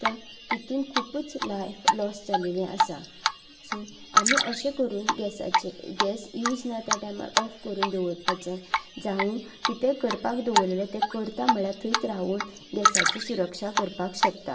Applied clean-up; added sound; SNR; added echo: none; Drip; -2 dB; reverberation time 1.1 s.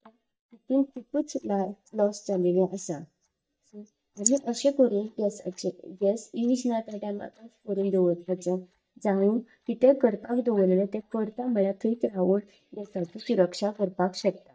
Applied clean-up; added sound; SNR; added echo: neural mask model DeepFilterNet 3.